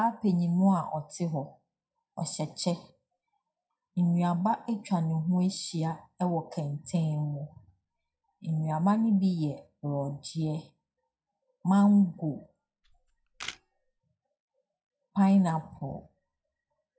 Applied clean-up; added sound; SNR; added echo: classical method WPE with log-MMSE.